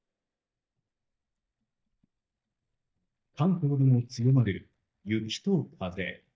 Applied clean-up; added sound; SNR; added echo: neural mask model DeepFilterNet 3.